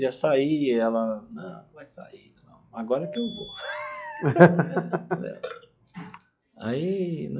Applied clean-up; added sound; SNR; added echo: classical method log-MMSE.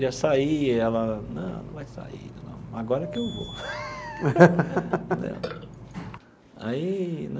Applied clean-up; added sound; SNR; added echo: none; Burping, eructation; 15 dB; none.